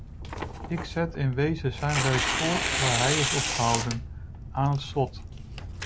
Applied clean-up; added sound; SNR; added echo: none; Tearing; 2 dB; none.